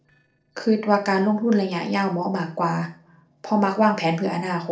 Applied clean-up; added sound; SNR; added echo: neural separator model SepFormer DNS4.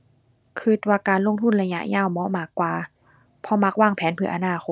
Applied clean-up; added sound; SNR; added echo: none; none; none; none.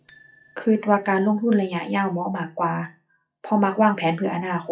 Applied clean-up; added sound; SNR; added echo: classical method WPE with log-MMSE.